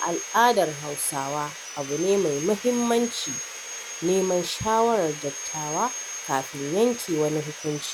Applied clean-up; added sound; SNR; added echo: none; Sawing; 10 dB; none.